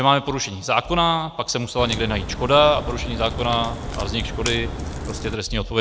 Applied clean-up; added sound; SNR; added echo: none; Crack; 7 dB; none.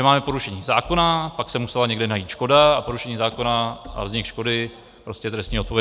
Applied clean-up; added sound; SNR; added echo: none; none; none; none.